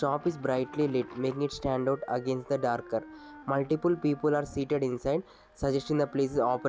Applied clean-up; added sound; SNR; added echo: none; Wind instrument, woodwind instrument + Water / Splash, splatter; 19 dB; none.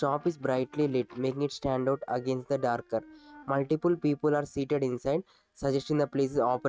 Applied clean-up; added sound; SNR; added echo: neural mask model RNNoise.